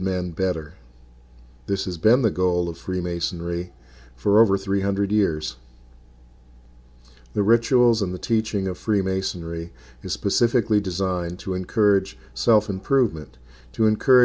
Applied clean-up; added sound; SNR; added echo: none; none; none; none.